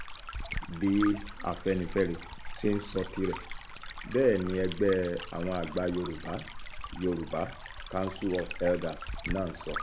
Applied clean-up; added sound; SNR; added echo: none; Stream; 7 dB; none.